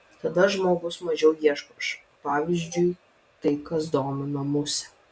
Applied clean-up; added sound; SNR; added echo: none; none; none; none.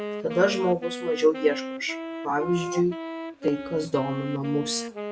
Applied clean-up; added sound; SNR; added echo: none; Wind instrument, woodwind instrument; 7 dB; none.